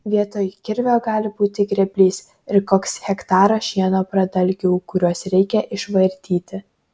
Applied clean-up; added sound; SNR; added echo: none; none; none; none.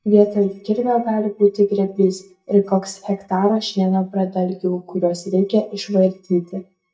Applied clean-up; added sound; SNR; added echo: neural mask model DeepFilterNet 3.